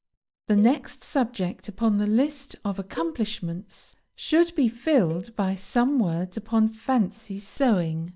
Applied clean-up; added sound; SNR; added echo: neural mask model DeepFilterNet 3.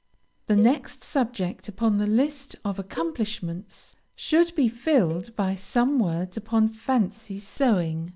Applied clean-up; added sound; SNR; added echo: none; Cowbell; 19 dB; none.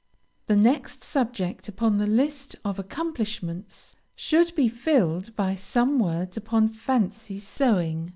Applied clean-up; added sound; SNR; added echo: none; none; none; none.